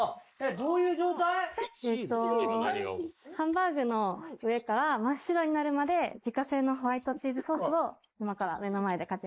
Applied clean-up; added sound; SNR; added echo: neural mask model Resemble Enhance denoiser.